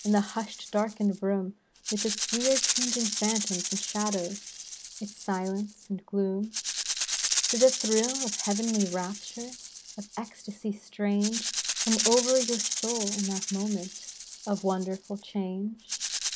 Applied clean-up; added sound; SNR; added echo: none; Rattle (instrument); 3 dB; none.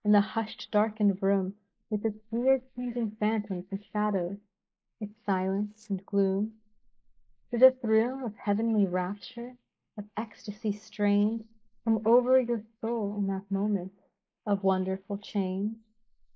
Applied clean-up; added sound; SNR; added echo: neural mask model Resemble Enhance denoiser.